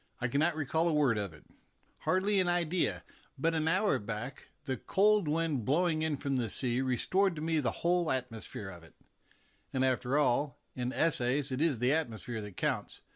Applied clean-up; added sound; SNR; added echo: none; none; none; none.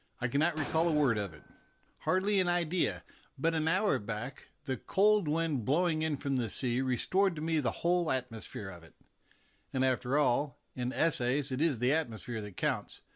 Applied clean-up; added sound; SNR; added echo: none; Explosion; 14 dB; none.